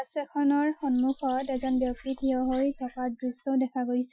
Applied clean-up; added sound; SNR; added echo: classical method Wiener filter.